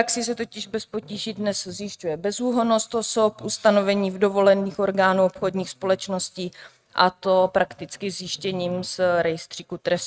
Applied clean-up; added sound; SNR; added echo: neural mask model RNNoise.